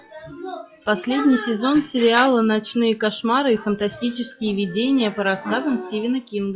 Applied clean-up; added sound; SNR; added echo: classical method log-MMSE.